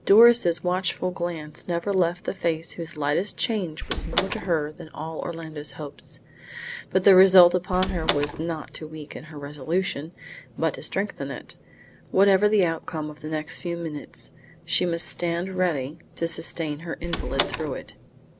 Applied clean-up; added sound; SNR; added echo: none; Door; 3 dB; none.